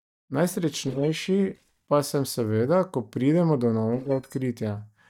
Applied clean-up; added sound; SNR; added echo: neural mask model DeepFilterNet 3.